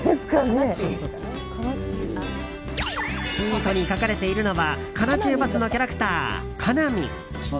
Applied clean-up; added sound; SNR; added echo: none; none; none; none.